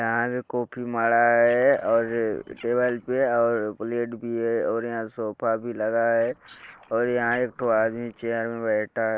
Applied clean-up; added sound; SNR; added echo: neural separator model SepFormer DNS4.